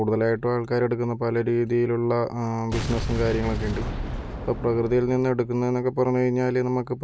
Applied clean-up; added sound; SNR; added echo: none; Boom; 7 dB; none.